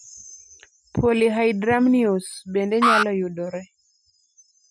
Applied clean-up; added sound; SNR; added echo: classical method Wiener filter.